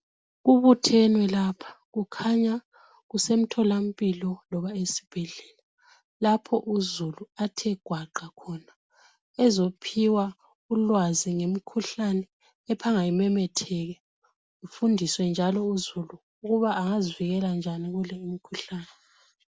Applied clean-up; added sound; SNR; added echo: none; none; none; none.